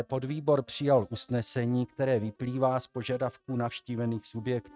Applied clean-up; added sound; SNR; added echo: neural mask model RNNoise.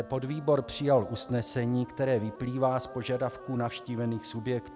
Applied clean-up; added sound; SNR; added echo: none; Wind instrument, woodwind instrument; 18 dB; none.